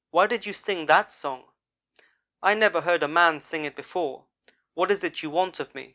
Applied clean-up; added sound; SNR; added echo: none; none; none; none.